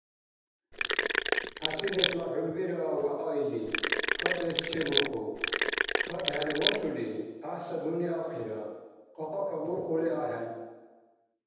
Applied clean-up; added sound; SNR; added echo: none; Sink (filling or washing); -5 dB; reverberation time 1.1 s.